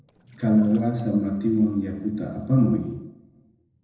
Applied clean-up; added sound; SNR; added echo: neural separator model SepFormer DNS4.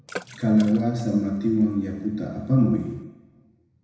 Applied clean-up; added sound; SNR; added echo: none; Water / Splash, splatter; 20 dB; reverberation time 1.0 s.